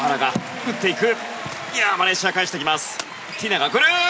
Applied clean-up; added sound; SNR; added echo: none; none; none; none.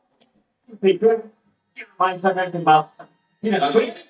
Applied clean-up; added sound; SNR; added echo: neural mask model DeepFilterNet 3.